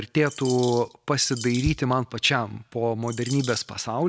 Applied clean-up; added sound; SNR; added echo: none; Bird vocalization, bird call, bird song + Bass drum; 14 dB; none.